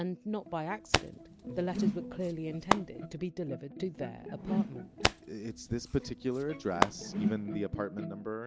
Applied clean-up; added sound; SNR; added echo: none; Whoosh, swoosh, swish + Hands; -1 dB; none.